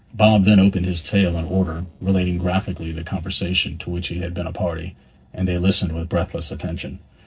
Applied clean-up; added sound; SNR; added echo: neural separator model SepFormer DNS4.